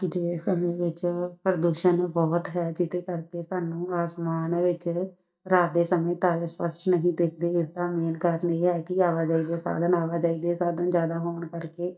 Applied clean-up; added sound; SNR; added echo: neural mask model DeepFilterNet 3.